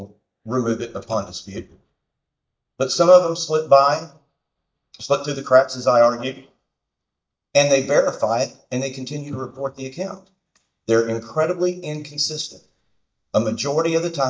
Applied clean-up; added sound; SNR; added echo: neural mask model DeepFilterNet 3.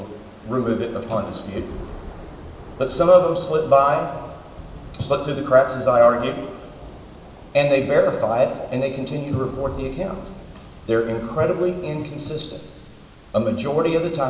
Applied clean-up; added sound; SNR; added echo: none; Thunder / Rain; 18 dB; reverberation time 1.2 s.